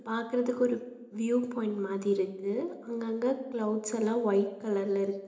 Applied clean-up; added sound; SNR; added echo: none; none; none; reverberation time 0.8 s.